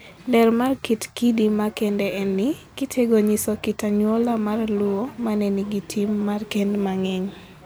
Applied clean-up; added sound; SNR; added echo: none; none; none; none.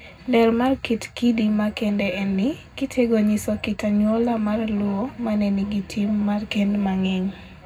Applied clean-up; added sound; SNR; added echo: none; none; none; reverberation time 0.3 s.